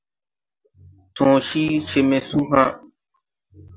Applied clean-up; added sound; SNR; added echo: none; none; none; none.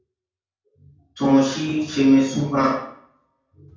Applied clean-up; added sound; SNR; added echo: none; none; none; reverberation time 0.5 s.